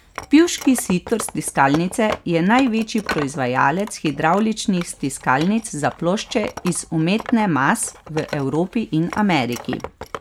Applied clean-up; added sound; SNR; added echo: none; Wood; 15 dB; none.